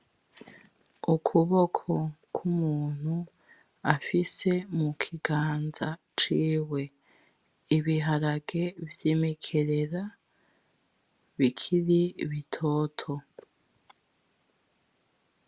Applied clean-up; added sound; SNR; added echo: none; none; none; none.